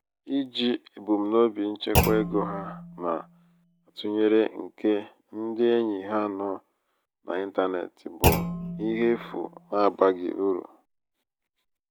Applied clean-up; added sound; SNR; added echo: none; Thump, thud; 3 dB; none.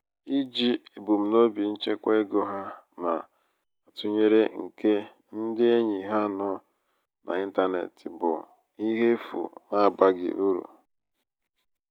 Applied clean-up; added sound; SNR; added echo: none; none; none; none.